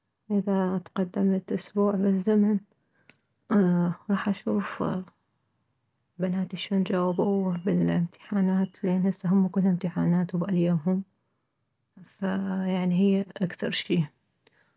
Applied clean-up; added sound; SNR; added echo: none; none; none; none.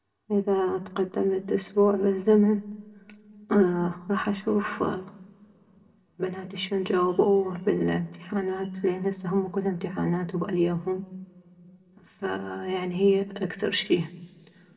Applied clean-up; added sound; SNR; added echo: none; none; none; reverberation time 2.1 s.